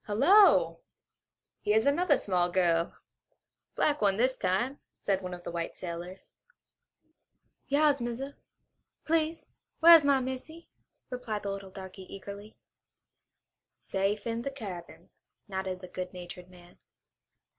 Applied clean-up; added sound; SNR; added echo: none; none; none; none.